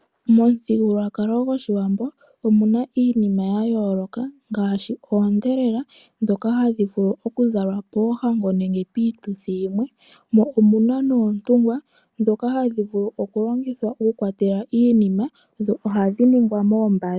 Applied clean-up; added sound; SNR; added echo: none; none; none; none.